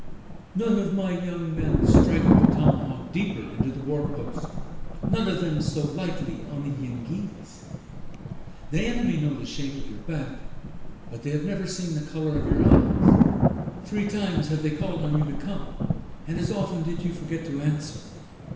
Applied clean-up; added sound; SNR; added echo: none; Thunder; -3 dB; reverberation time 1.0 s.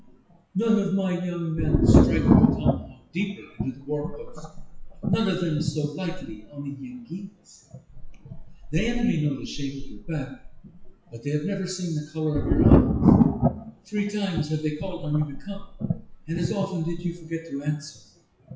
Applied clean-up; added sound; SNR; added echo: classical method WPE with log-MMSE.